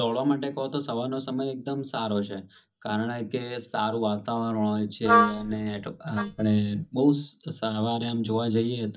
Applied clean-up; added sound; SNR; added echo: neural mask model DeepFilterNet 3.